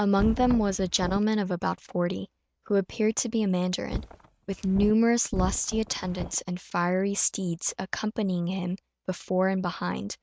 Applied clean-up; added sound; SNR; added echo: neural mask model RNNoise.